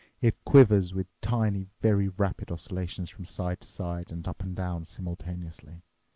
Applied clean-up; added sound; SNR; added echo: none; none; none; none.